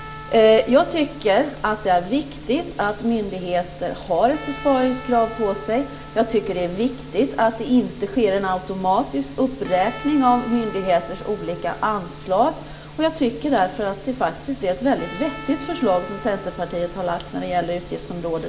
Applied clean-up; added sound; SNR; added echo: none; Trumpet; 20 dB; reverberation time 0.4 s.